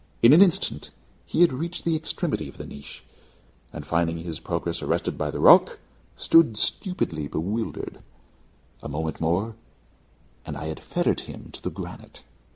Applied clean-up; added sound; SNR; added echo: none; none; none; none.